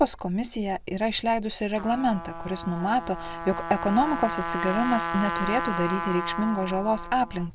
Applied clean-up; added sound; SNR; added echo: none; Trumpet; 7 dB; none.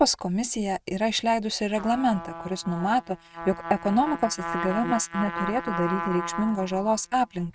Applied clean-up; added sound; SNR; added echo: neural mask model RNNoise.